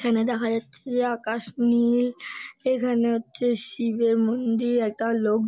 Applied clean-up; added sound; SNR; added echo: none; none; none; none.